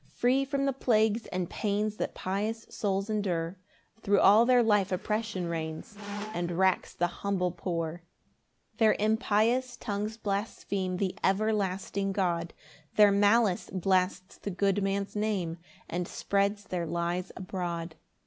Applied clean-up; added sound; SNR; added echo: none; Squeak; 13 dB; none.